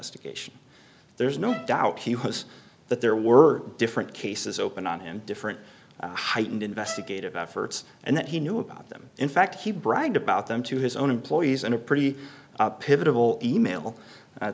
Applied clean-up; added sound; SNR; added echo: none; Bowed string instrument; 16 dB; none.